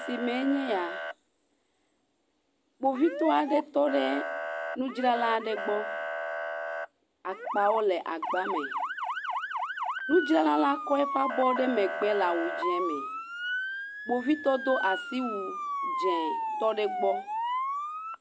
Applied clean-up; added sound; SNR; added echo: none; Motor vehicle (road) / Siren; 4 dB; none.